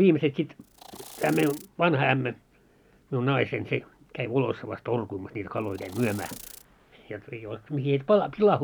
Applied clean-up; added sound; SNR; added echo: none; Insect; 18 dB; none.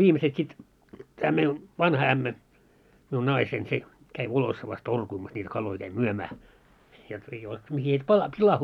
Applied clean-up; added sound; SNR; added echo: none; none; none; none.